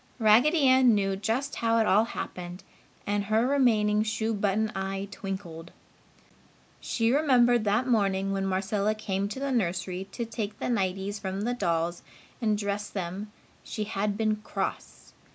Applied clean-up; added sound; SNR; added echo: none; none; none; none.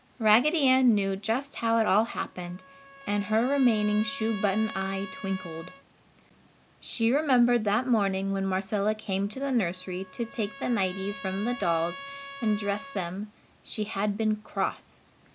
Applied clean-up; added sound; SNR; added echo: none; Trumpet; 17 dB; none.